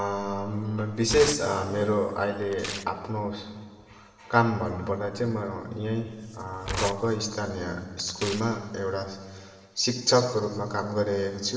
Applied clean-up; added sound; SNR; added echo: none; Tearing; 12 dB; reverberation time 2.0 s.